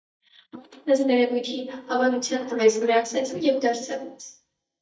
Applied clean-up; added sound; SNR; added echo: neural mask model DeepFilterNet 3.